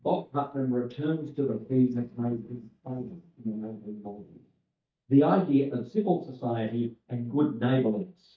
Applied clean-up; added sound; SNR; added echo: neural mask model DeepFilterNet 3.